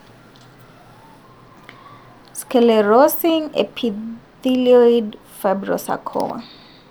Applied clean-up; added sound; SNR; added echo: none; none; none; none.